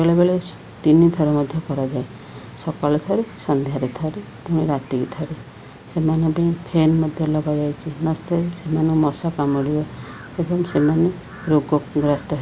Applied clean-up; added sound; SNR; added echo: none; none; none; none.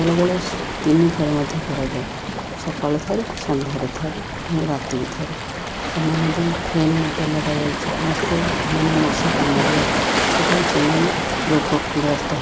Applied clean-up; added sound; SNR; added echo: none; Waves, surf; 1 dB; none.